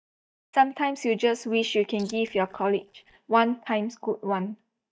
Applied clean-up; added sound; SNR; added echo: neural mask model DeepFilterNet 3.